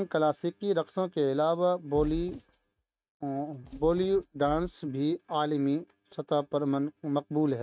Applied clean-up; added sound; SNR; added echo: neural mask model RNNoise.